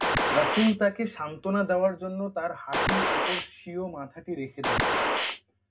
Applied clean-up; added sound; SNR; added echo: none; Gunshot, gunfire; -3 dB; reverberation time 0.2 s.